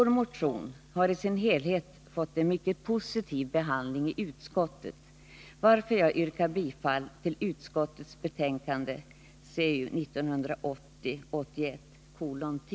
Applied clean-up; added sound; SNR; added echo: none; Brass instrument; 19 dB; none.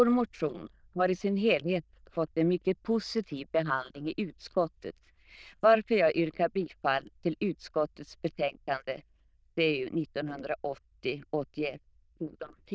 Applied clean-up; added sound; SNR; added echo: neural diffusion model UNIVERSE++.